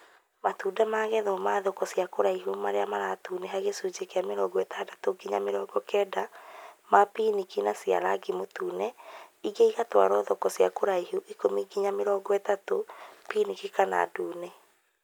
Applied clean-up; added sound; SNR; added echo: none; none; none; none.